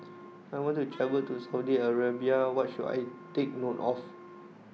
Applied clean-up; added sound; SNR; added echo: none; Wind instrument, woodwind instrument; 19 dB; none.